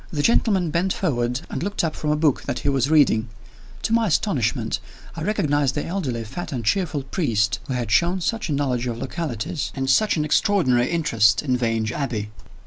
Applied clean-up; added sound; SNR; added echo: none; none; none; none.